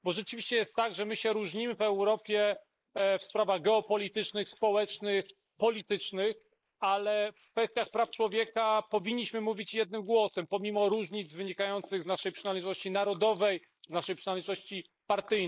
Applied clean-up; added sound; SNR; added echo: neural mask model Resemble Enhance denoiser.